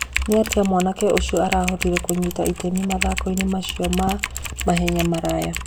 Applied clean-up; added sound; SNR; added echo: none; Typing; 6 dB; none.